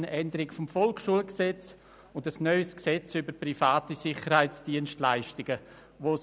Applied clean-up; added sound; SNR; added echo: none; none; none; none.